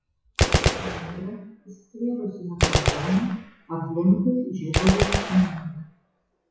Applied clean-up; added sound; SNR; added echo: classical method WPE with log-MMSE.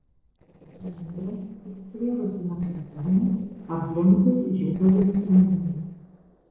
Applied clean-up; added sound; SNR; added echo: neural separator model SepFormer DNS4.